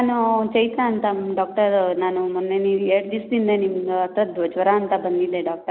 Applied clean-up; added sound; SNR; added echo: none; none; none; none.